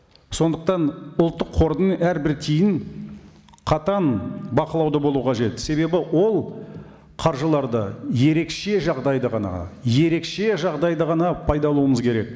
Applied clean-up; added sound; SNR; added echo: none; none; none; none.